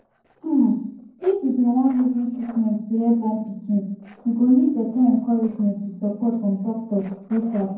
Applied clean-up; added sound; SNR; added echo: neural separator model SepFormer DNS4.